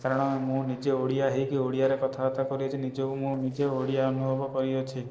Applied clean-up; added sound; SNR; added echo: neural separator model SepFormer DNS4.